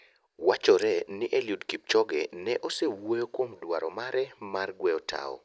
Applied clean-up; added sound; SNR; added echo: none; none; none; none.